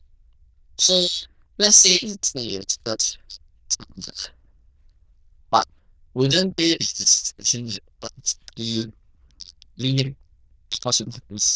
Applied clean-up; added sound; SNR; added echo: neural diffusion model UNIVERSE++.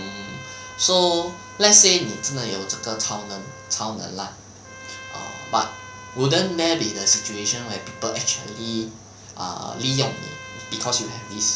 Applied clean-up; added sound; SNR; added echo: none; Trumpet; 17 dB; none.